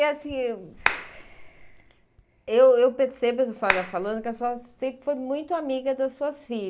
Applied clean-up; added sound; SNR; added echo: none; Clapping; 6 dB; none.